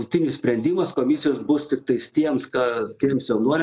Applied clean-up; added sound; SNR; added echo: neural mask model Resemble Enhance denoiser.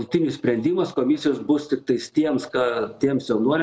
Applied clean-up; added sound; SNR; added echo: none; none; none; none.